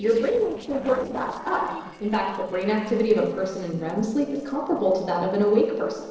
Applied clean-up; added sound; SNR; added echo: neural separator model SepFormer DNS4.